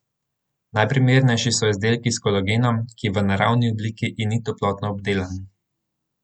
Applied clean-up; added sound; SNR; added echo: none; none; none; none.